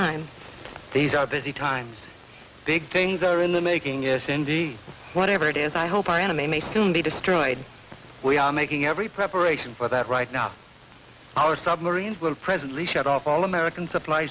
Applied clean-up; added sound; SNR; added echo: none; none; none; none.